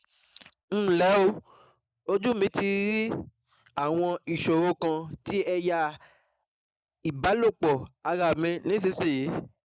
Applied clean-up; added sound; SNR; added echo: neural mask model Resemble Enhance denoiser.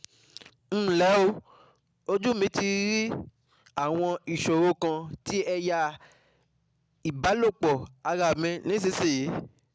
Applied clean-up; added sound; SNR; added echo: none; none; none; none.